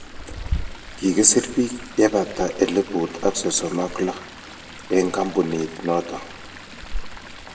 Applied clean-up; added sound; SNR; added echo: none; Chatter / Stream; 10 dB; reverberation time 0.6 s.